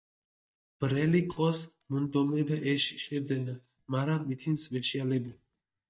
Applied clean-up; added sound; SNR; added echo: neural mask model DeepFilterNet 3.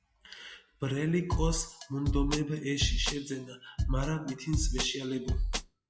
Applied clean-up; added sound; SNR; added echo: classical method log-MMSE.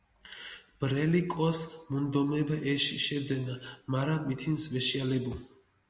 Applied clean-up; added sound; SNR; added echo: none; none; none; none.